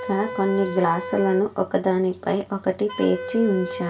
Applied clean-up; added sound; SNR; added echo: none; Wind instrument, woodwind instrument; 11 dB; reverberation time 0.2 s.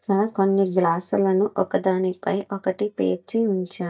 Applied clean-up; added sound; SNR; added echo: neural mask model DeepFilterNet 3.